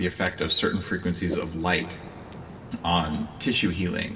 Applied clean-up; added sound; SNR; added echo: none; Ocean; 15 dB; reverberation time 1.7 s.